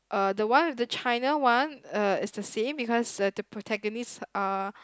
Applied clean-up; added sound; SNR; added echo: none; none; none; none.